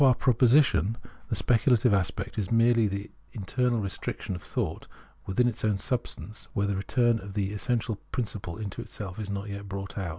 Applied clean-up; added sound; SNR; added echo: none; none; none; none.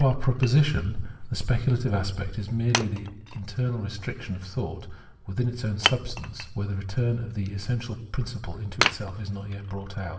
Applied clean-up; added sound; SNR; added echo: none; Wood; 8 dB; reverberation time 0.8 s.